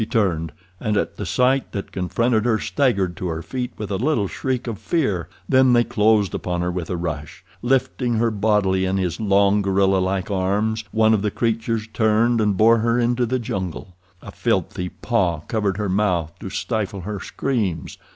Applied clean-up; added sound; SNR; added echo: none; none; none; none.